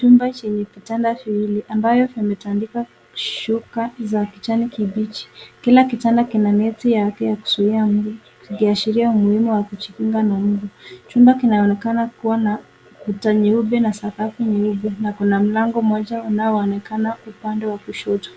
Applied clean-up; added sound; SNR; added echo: none; none; none; none.